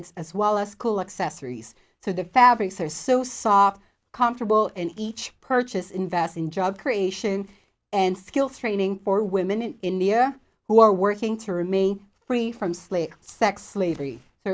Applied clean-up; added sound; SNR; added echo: none; none; none; none.